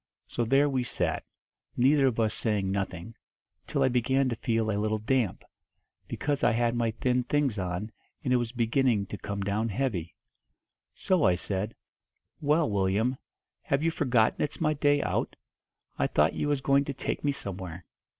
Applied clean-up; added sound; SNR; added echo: none; none; none; none.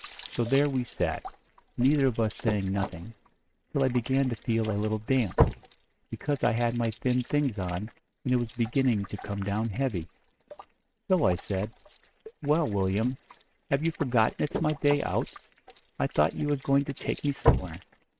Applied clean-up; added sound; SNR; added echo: neural mask model RNNoise.